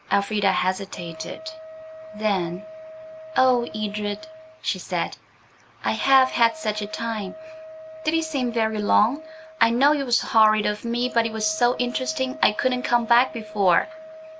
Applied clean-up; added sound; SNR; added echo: none; Wind instrument, woodwind instrument; 16 dB; none.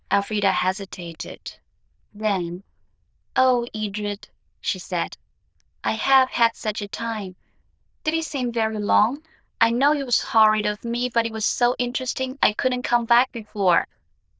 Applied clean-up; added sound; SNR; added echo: neural diffusion model UNIVERSE++.